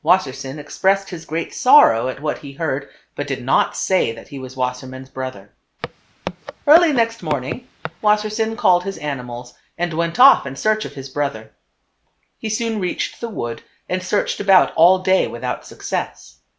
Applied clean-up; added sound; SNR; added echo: none; Walk, footsteps; 11 dB; none.